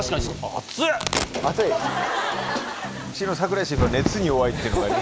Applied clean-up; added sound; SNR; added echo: none; Domestic sounds, home sounds + Fireworks; 7 dB; none.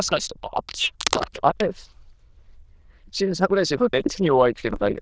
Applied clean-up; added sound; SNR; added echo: neural diffusion model UNIVERSE++.